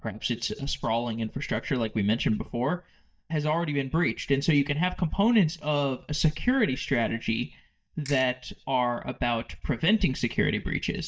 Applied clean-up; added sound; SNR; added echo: neural mask model DeepFilterNet 3.